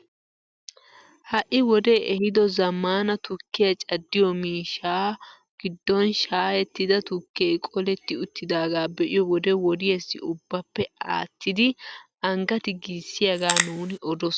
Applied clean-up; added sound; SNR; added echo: none; Crackle; 2 dB; none.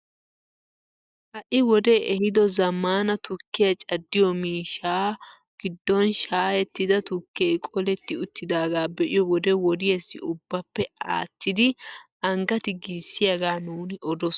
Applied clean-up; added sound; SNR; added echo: neural mask model DeepFilterNet 3.